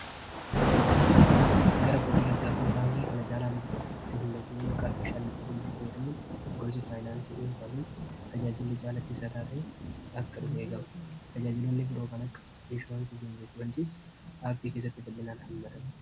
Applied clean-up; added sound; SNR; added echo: none; Thunder / Rain; -5 dB; none.